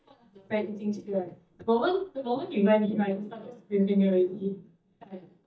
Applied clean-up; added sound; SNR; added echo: neural mask model DeepFilterNet 3.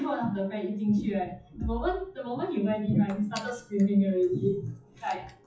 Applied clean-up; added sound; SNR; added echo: classical method WPE with log-MMSE.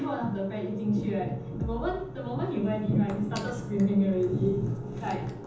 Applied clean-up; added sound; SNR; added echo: none; Bass drum; 7 dB; reverberation time 0.7 s.